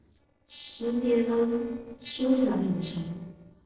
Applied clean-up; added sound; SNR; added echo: neural separator model SepFormer DNS4.